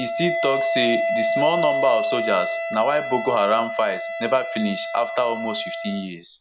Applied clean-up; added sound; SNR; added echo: none; Wind instrument, woodwind instrument; 2 dB; none.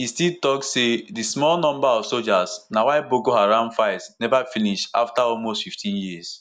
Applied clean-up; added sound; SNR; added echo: none; none; none; none.